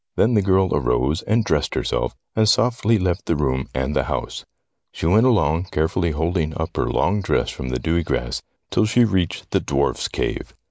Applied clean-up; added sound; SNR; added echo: none; none; none; none.